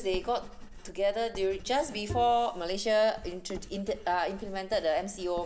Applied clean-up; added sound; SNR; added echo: none; Writing + Bowed string instrument; 13 dB; none.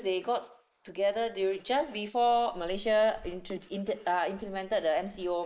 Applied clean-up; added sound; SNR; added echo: neural mask model Resemble Enhance denoiser.